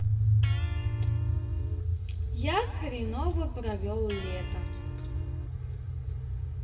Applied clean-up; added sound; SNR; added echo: none; Electric guitar; 20 dB; reverberation time 2.1 s.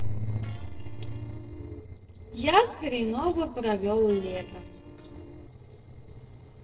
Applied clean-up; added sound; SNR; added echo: neural separator model SepFormer DNS4.